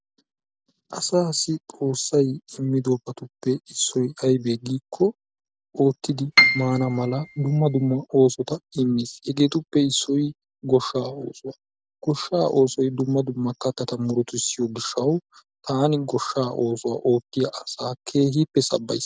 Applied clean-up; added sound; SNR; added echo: none; Piano; 0 dB; none.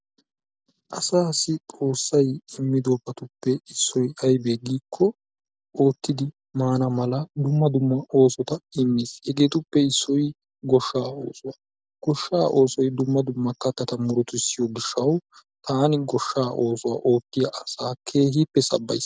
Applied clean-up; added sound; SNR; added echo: none; none; none; none.